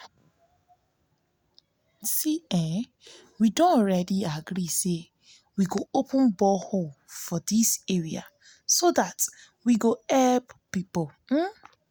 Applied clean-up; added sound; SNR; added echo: none; none; none; none.